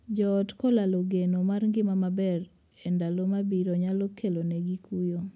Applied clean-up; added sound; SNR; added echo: none; none; none; none.